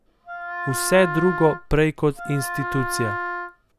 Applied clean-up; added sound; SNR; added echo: none; Wind instrument, woodwind instrument; 7 dB; none.